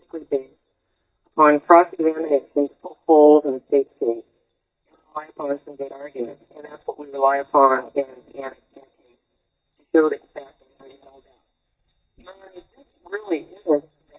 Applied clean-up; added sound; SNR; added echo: neural mask model DeepFilterNet 3.